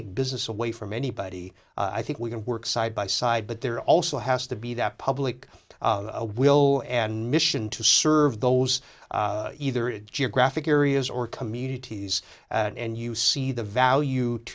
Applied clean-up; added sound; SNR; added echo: none; none; none; none.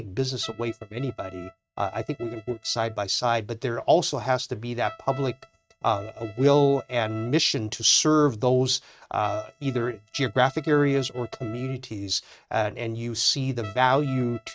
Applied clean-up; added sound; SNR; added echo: neural mask model RNNoise.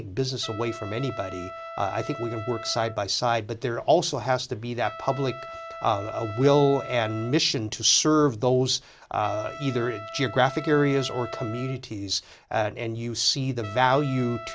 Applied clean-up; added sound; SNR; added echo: none; Trumpet; 15 dB; none.